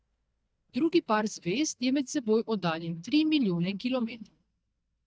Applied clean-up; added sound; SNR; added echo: neural mask model DeepFilterNet 3.